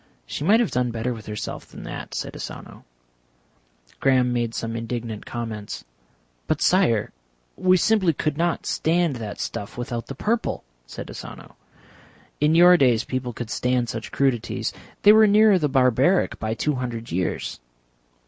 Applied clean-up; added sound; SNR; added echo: none; none; none; none.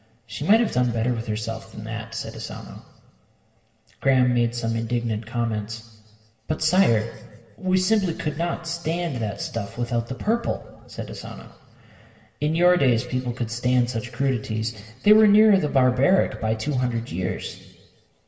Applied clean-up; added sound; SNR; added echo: none; none; none; reverberation time 1.4 s.